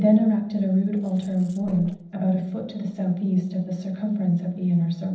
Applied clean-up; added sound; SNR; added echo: neural separator model SepFormer DNS4.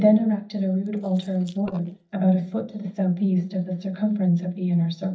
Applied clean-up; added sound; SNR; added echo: neural mask model DeepFilterNet 3.